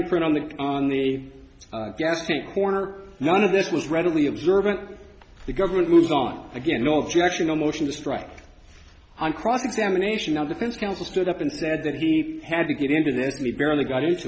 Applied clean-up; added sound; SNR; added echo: none; none; none; none.